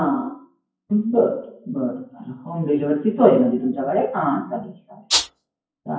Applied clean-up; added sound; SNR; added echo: classical method WPE with log-MMSE.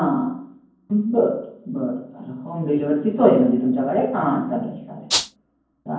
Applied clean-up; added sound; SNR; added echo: none; Rattle (instrument); 0 dB; reverberation time 0.9 s.